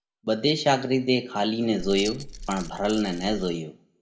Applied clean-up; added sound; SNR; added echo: none; Keys jangling; 12 dB; reverberation time 0.4 s.